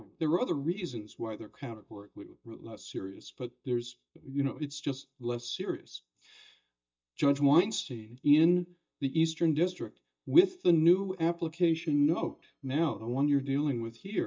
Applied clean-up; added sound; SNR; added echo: neural mask model DeepFilterNet 3.